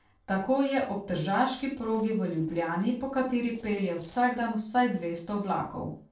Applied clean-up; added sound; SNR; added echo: neural separator model SepFormer DNS4.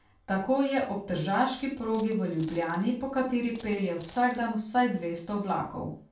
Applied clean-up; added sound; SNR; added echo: none; Coin (dropping); 17 dB; reverberation time 0.3 s.